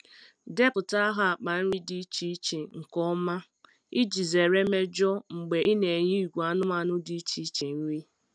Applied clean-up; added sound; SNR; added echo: none; none; none; none.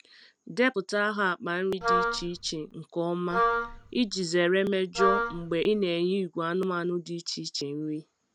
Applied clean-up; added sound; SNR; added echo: none; Wind instrument, woodwind instrument; 0 dB; none.